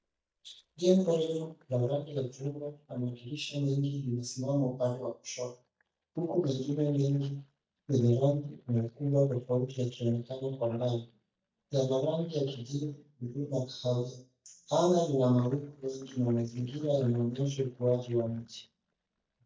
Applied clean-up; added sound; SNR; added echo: neural mask model DeepFilterNet 3.